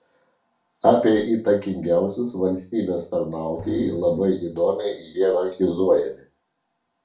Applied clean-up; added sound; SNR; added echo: none; Drum; 19 dB; reverberation time 0.3 s.